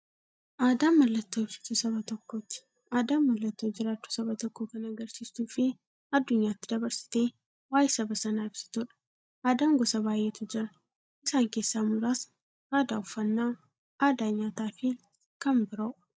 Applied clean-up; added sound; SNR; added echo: neural mask model DeepFilterNet 3.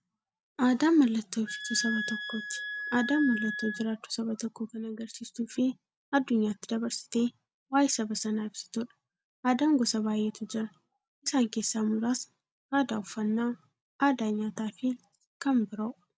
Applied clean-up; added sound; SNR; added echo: none; Wind instrument, woodwind instrument; 6 dB; none.